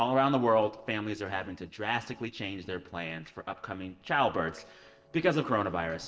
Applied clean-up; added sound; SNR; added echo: neural separator model SepFormer DNS4.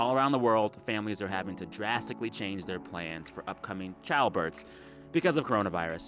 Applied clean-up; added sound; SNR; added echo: none; none; none; none.